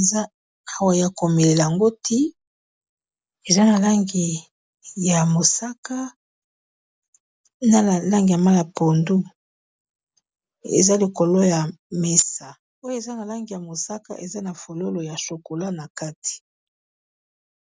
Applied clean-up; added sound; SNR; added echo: none; none; none; none.